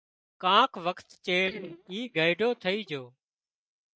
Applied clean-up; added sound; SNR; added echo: neural mask model DeepFilterNet 3.